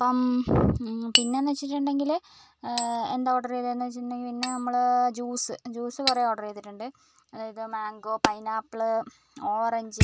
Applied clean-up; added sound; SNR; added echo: none; Hammer; 6 dB; none.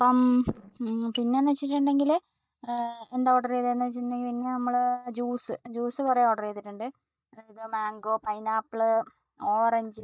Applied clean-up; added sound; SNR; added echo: neural mask model DeepFilterNet 3.